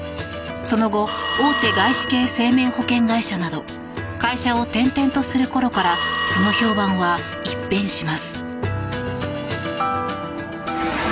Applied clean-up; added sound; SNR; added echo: none; Telephone; -1 dB; none.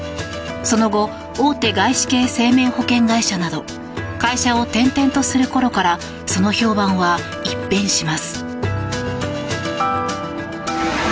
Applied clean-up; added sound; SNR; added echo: none; none; none; none.